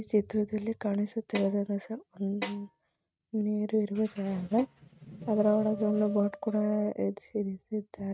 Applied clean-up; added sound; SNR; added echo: neural mask model RNNoise.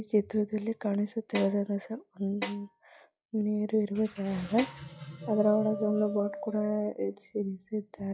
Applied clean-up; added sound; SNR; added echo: classical method log-MMSE.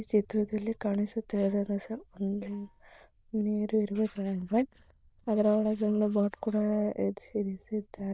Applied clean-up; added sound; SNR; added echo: neural diffusion model UNIVERSE++.